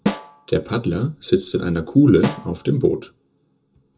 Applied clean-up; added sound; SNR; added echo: none; Snare drum; 9 dB; reverberation time 0.2 s.